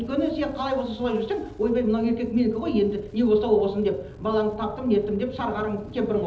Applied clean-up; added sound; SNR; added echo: none; Engine starting; 17 dB; reverberation time 1.2 s.